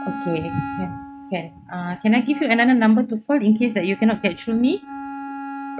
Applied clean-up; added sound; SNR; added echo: neural mask model RNNoise.